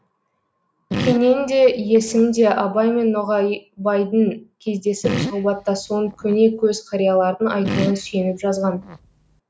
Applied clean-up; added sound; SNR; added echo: none; Fart; 10 dB; none.